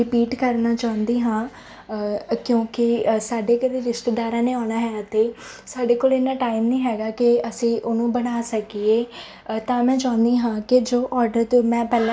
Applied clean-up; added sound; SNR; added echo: none; none; none; none.